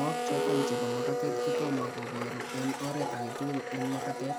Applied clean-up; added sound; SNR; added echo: none; Domestic sounds, home sounds; -2 dB; none.